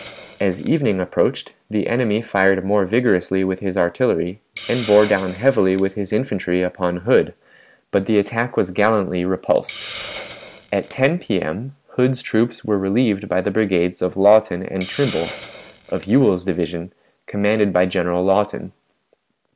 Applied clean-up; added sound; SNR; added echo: none; Hiss; 20 dB; none.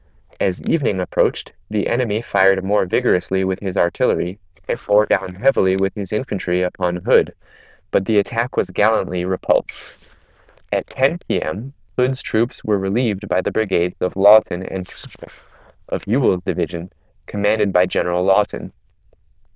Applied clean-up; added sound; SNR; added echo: neural diffusion model UNIVERSE++.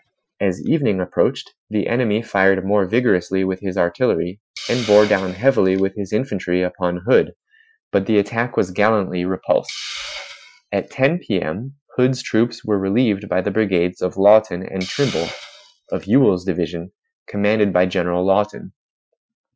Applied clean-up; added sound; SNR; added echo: classical method Wiener filter.